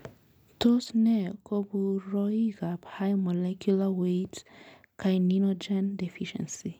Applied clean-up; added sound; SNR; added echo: none; none; none; none.